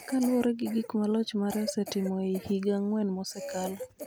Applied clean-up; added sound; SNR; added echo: none; Cough; 14 dB; none.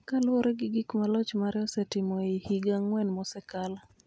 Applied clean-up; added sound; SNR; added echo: none; none; none; none.